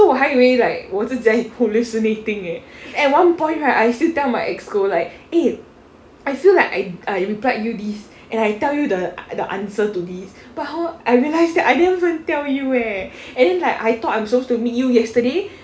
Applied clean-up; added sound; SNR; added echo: none; none; none; none.